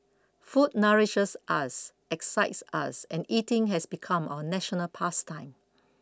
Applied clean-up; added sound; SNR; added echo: none; none; none; none.